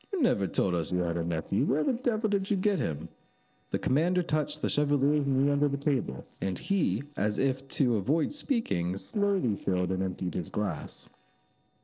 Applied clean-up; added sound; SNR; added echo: neural separator model SepFormer DNS4.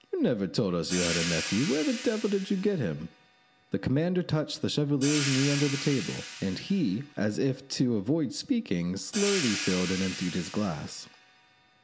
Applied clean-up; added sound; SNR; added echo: none; Hi-hat; 9 dB; none.